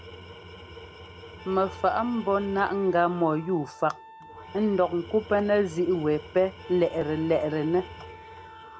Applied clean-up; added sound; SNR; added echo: none; Tools + Wind instrument, woodwind instrument; 17 dB; none.